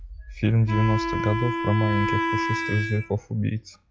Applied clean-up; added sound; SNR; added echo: classical method log-MMSE.